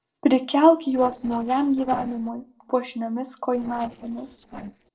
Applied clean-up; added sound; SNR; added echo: neural separator model SepFormer DNS4.